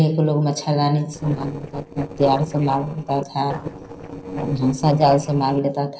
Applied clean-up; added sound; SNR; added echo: neural separator model SepFormer DNS4.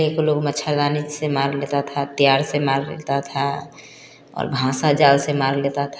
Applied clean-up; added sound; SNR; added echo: none; none; none; none.